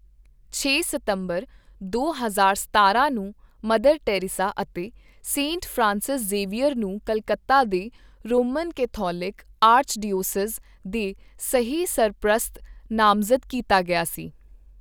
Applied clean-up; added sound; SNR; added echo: none; none; none; none.